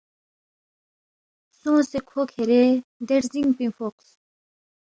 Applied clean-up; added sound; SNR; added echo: none; none; none; none.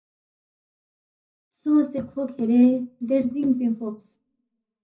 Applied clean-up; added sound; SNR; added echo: none; none; none; reverberation time 0.4 s.